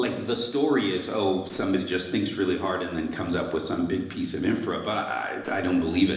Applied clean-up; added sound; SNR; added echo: neural separator model SepFormer DNS4.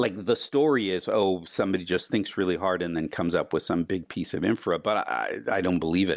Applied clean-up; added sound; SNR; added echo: none; none; none; none.